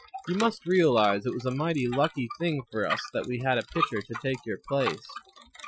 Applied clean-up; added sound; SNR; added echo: classical method Wiener filter.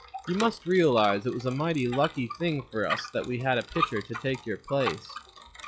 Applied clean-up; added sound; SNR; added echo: classical method log-MMSE.